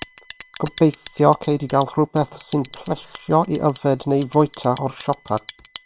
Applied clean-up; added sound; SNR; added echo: neural separator model SepFormer WHAM!.